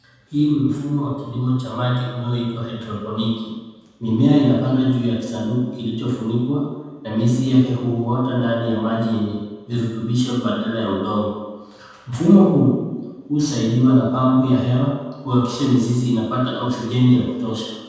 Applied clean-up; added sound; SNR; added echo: none; none; none; reverberation time 1.2 s.